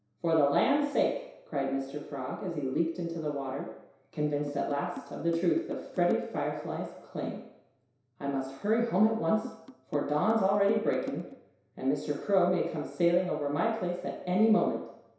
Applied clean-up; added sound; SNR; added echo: none; Drum; 14 dB; reverberation time 0.7 s.